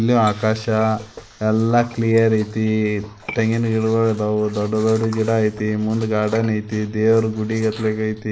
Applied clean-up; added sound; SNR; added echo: neural mask model Resemble Enhance denoiser.